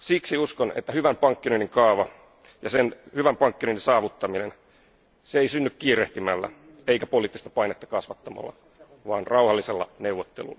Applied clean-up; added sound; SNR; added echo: none; none; none; none.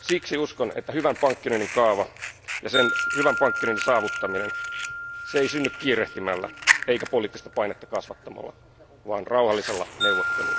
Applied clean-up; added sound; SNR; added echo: none; Fire + Wind chime; 3 dB; none.